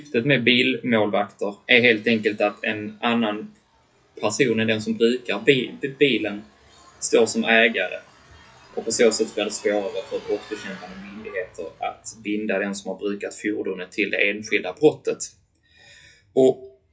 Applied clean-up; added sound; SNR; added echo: classical method WPE with log-MMSE.